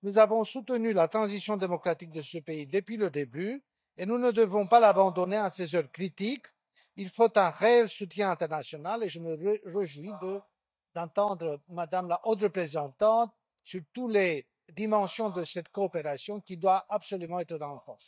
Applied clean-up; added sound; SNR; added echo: neural mask model DeepFilterNet 3.